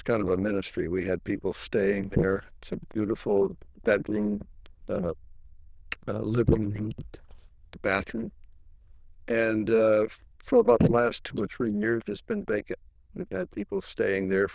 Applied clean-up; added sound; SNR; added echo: neural diffusion model UNIVERSE++.